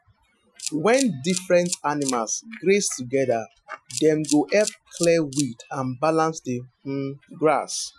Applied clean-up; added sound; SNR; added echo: classical method Wiener filter.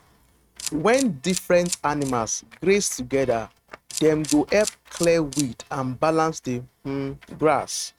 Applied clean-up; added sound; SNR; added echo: neural mask model RNNoise.